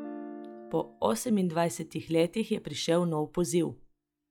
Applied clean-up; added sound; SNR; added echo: classical method log-MMSE.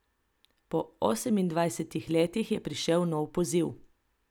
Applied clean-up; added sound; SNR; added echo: none; none; none; none.